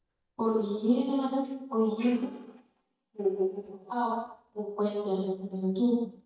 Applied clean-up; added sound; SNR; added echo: neural mask model DeepFilterNet 3.